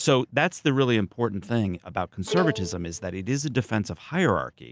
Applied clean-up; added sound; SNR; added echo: none; Bowed string instrument; 9 dB; none.